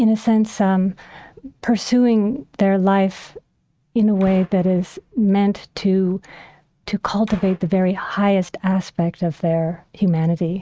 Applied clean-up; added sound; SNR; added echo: neural mask model RNNoise.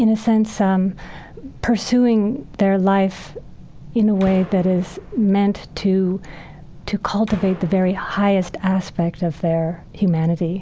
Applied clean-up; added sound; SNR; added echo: none; Gunshot, gunfire; 19 dB; none.